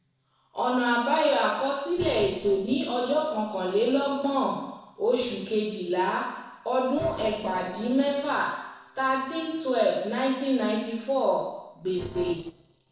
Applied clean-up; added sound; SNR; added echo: neural separator model SepFormer DNS4.